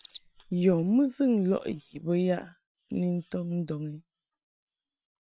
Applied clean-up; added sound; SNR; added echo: neural separator model SepFormer WHAM!.